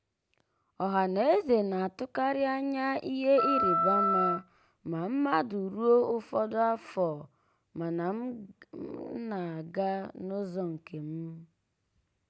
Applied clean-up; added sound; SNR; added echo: none; Wind instrument, woodwind instrument; -1 dB; none.